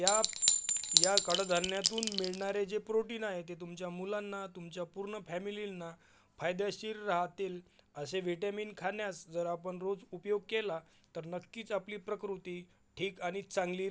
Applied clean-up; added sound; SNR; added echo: none; Chink, clink; -5 dB; none.